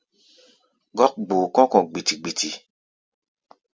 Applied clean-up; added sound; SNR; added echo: none; none; none; none.